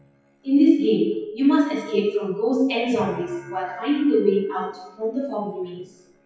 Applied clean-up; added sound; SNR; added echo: classical method WPE with log-MMSE.